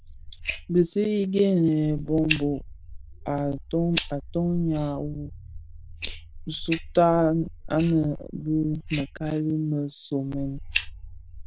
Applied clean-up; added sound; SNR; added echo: neural mask model Resemble Enhance denoiser.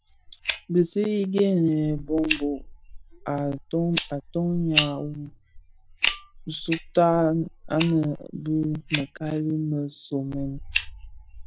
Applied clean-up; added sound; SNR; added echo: classical method log-MMSE.